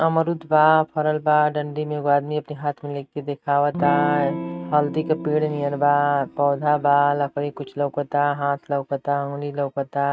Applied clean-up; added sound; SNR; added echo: neural mask model RNNoise.